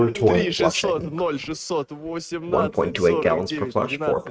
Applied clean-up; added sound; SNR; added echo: neural mask model RNNoise.